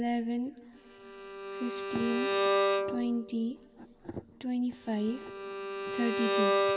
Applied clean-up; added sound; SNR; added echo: none; Bowed string instrument; -2 dB; reverberation time 2.4 s.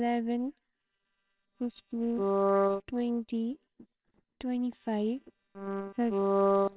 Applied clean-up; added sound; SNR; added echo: neural separator model SepFormer WHAMR!.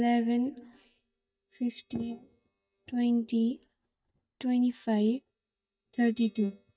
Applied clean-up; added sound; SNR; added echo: neural mask model DeepFilterNet 3.